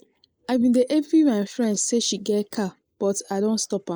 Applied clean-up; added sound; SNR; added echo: neural mask model Resemble Enhance denoiser.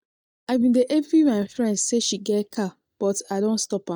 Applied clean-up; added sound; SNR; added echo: neural mask model DeepFilterNet 3.